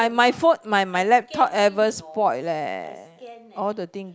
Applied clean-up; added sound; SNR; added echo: none; none; none; none.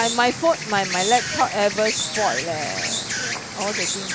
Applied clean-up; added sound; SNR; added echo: none; Insect; 3 dB; none.